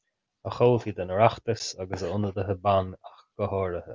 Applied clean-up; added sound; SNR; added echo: none; none; none; none.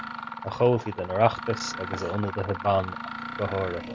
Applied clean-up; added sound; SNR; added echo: none; Mechanisms; 9 dB; none.